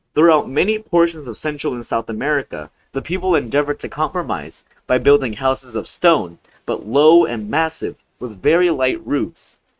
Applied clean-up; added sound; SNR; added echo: neural mask model RNNoise.